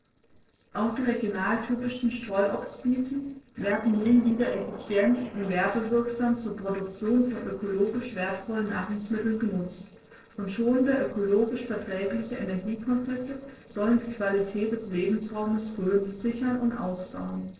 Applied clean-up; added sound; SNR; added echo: neural separator model SepFormer DNS4.